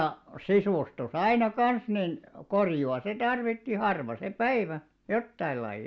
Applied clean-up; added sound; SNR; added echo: none; none; none; none.